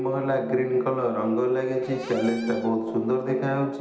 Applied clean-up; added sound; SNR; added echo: none; Cupboard open or close / Door; 17 dB; none.